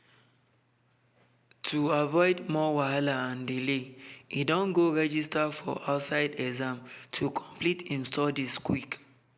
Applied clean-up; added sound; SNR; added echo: none; none; none; none.